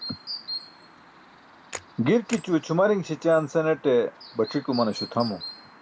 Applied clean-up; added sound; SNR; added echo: none; Camera + Chirp, tweet; 15 dB; none.